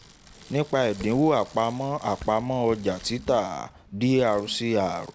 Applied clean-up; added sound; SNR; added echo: none; Bicycle; 19 dB; none.